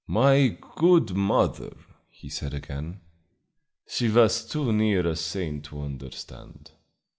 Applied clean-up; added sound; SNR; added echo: none; none; none; none.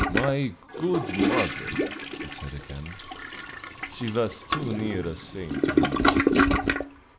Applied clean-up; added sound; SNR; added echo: none; Toilet flush; -5 dB; none.